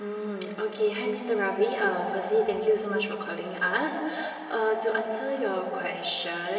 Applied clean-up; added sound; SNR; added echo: none; none; none; reverberation time 2.8 s.